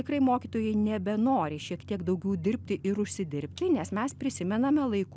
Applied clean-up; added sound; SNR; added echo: none; Drum; 17 dB; none.